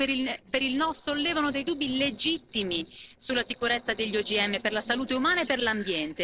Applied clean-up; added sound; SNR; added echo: neural separator model SepFormer DNS4.